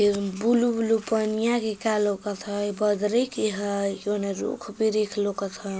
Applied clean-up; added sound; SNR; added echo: none; none; none; none.